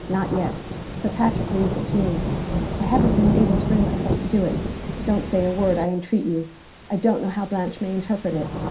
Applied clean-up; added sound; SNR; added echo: none; Rain / Thunderstorm; 2 dB; reverberation time 0.3 s.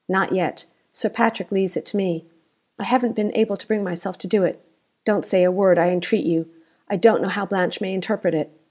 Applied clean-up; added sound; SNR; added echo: none; none; none; none.